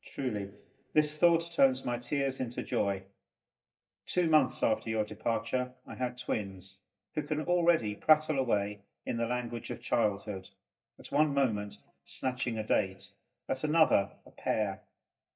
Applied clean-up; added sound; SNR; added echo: neural mask model DeepFilterNet 3.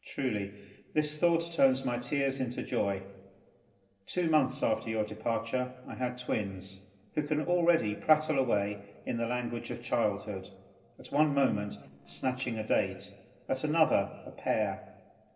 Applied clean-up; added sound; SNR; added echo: neural separator model SepFormer DNS4.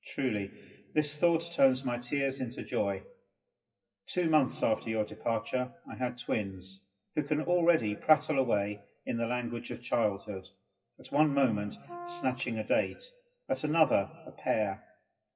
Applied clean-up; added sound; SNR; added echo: classical method WPE with log-MMSE.